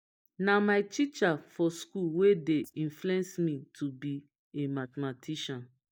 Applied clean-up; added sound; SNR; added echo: neural mask model DeepFilterNet 3.